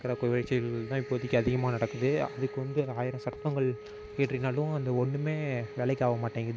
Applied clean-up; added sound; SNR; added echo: none; Wind instrument, woodwind instrument; 14 dB; none.